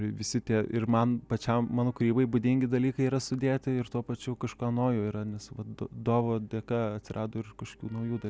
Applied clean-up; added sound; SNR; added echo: none; none; none; none.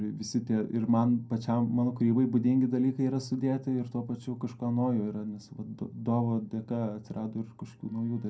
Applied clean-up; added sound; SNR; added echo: none; none; none; reverberation time 0.2 s.